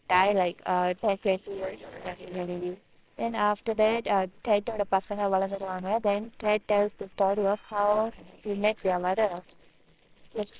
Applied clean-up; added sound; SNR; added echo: neural separator model SepFormer WHAMR!.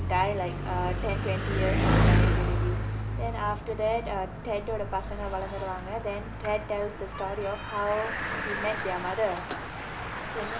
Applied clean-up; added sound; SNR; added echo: none; Bicycle; -3 dB; reverberation time 0.7 s.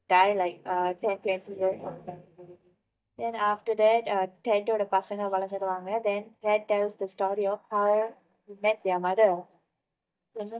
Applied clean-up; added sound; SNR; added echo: neural mask model DeepFilterNet 3.